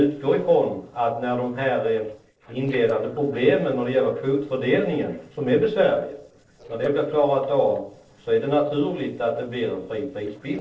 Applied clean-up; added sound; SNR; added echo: neural separator model SepFormer DNS4.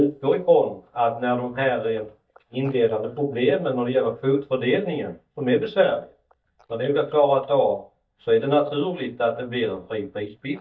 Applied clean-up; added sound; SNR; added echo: neural mask model DeepFilterNet 3.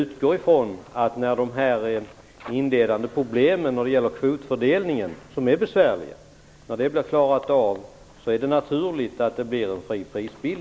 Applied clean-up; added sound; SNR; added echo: none; none; none; none.